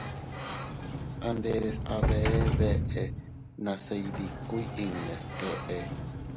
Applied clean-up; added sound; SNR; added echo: none; Sliding door; -3 dB; none.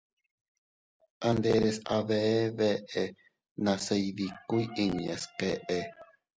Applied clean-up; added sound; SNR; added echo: none; none; none; none.